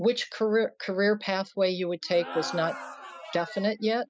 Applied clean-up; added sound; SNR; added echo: classical method spectral subtraction.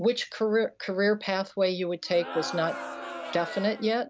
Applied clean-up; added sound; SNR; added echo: none; Crowd; 10 dB; none.